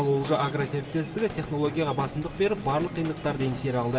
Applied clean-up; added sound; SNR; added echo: none; Drum / Drum kit; 14 dB; reverberation time 2.2 s.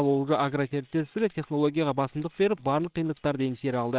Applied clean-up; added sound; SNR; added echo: neural separator model SepFormer WHAMR!.